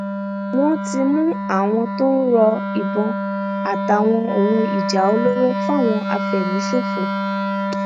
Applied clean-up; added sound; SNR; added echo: neural mask model RNNoise.